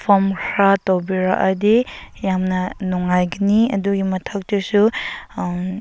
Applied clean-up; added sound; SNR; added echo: none; none; none; none.